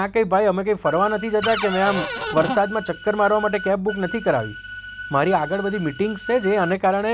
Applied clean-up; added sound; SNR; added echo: none; Organ + Cupboard open or close; 10 dB; none.